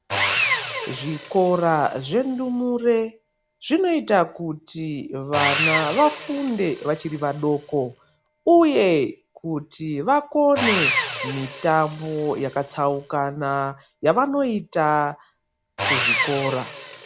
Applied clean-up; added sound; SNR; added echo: none; Sawing; 7 dB; none.